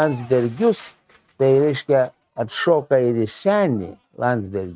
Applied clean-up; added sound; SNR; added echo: neural mask model RNNoise.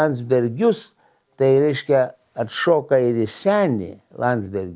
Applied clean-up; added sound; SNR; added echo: none; none; none; none.